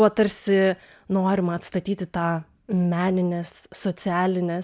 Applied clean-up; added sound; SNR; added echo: none; none; none; none.